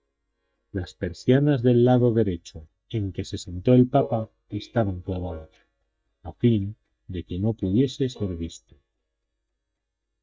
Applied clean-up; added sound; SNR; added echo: neural mask model DeepFilterNet 3.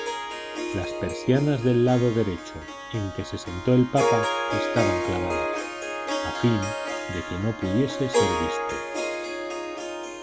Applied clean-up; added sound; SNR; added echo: none; Harp; 2 dB; none.